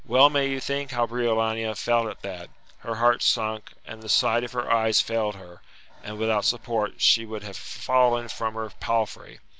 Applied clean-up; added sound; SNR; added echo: none; Breathing; 15 dB; none.